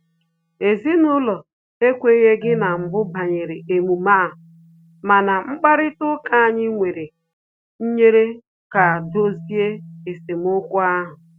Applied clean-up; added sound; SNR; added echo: none; Marimba, xylophone; 18 dB; none.